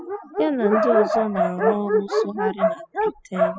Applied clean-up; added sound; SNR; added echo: classical method spectral subtraction.